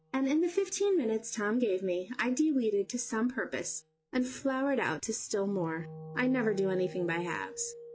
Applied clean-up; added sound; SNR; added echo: classical method log-MMSE.